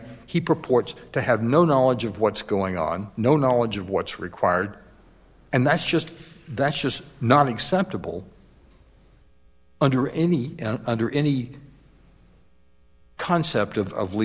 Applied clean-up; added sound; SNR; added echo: none; none; none; none.